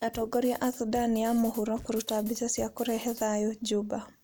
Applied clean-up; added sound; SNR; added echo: none; Drum kit; 17 dB; none.